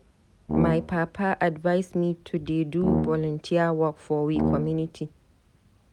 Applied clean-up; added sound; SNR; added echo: none; Brass instrument; 2 dB; none.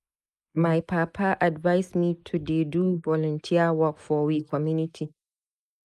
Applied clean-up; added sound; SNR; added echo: neural mask model Resemble Enhance denoiser.